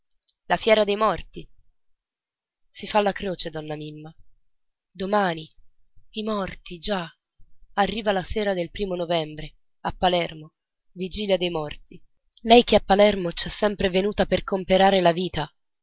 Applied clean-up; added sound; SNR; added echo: none; none; none; none.